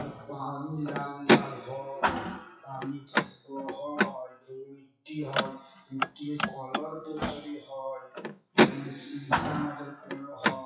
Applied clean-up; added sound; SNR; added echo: classical method WPE with log-MMSE.